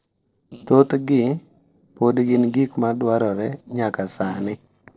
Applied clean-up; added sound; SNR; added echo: neural separator model SepFormer DNS4.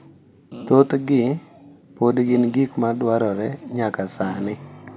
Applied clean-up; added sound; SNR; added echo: none; Fart; 17 dB; none.